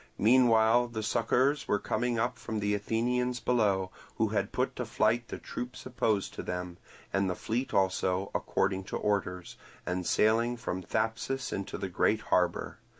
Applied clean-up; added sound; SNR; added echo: none; none; none; none.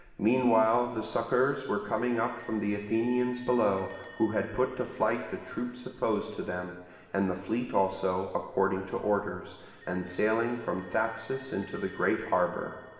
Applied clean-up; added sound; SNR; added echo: none; Bell; 19 dB; reverberation time 2.0 s.